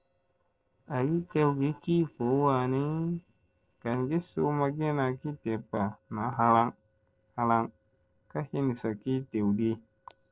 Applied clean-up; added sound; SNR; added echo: neural separator model SepFormer DNS4.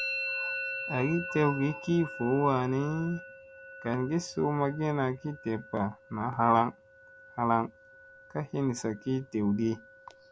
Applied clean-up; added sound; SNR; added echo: none; Musical instrument; 11 dB; none.